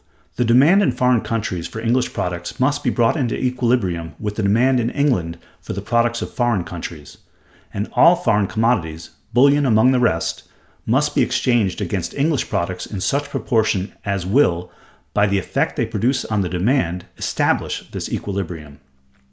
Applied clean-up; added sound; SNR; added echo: none; none; none; none.